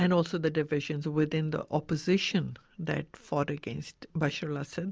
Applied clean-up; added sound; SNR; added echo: none; none; none; none.